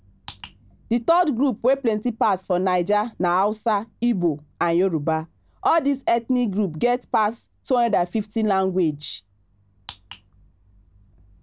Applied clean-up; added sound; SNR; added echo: none; none; none; none.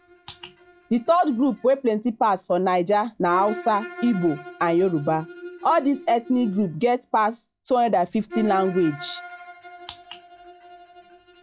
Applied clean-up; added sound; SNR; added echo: classical method log-MMSE.